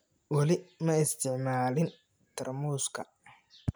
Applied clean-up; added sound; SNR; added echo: none; none; none; none.